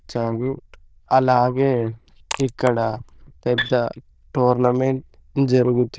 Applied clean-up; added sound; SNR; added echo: neural diffusion model UNIVERSE++.